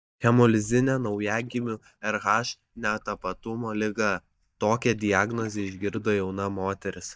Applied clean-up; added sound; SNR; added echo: neural mask model DeepFilterNet 3.